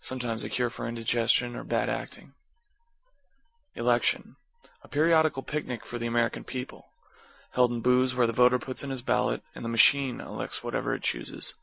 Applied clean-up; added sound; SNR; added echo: none; none; none; none.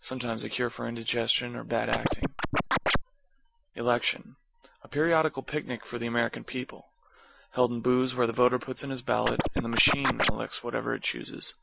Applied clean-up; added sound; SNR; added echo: none; Scratching (performance technique); -3 dB; none.